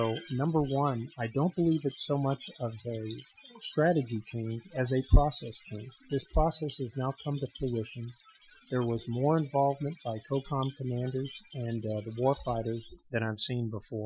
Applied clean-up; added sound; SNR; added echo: classical method Wiener filter.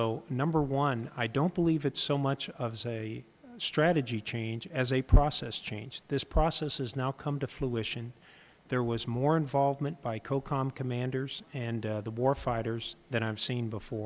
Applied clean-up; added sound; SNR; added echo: none; none; none; none.